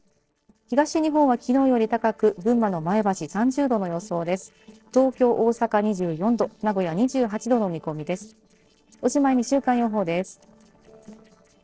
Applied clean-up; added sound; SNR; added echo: neural separator model SepFormer DNS4.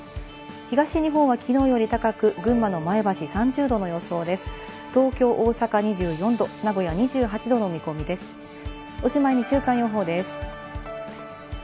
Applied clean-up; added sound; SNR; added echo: none; none; none; none.